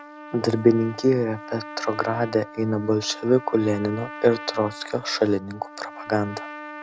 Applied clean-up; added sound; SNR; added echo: none; Trumpet; 15 dB; none.